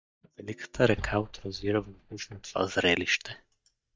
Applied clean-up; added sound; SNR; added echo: neural mask model DeepFilterNet 3.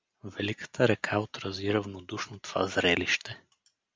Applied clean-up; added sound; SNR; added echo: none; none; none; none.